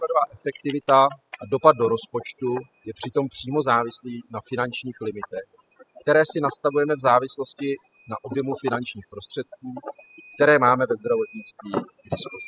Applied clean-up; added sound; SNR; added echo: classical method spectral subtraction.